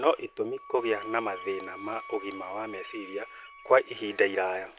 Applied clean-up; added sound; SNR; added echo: none; Wind instrument, woodwind instrument; 16 dB; none.